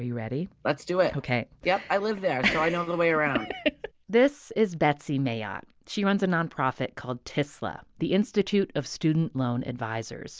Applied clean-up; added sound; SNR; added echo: none; none; none; none.